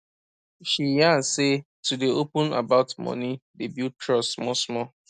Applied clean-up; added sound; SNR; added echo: none; none; none; none.